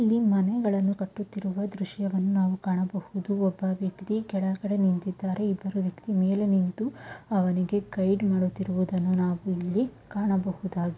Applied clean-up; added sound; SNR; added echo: none; none; none; none.